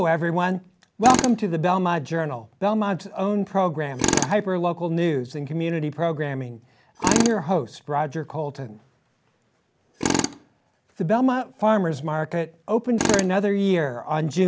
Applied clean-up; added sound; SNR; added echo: none; Tools; 8 dB; none.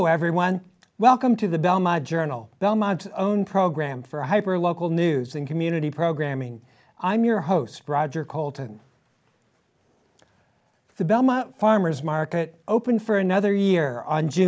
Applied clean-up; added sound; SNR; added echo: none; none; none; none.